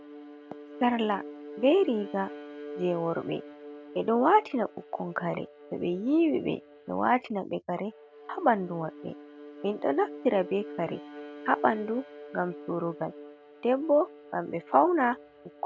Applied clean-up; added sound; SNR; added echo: none; Bowed string instrument; 16 dB; none.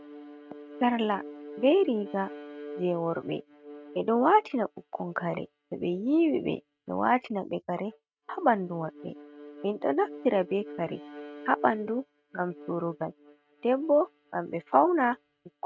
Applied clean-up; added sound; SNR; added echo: neural mask model RNNoise.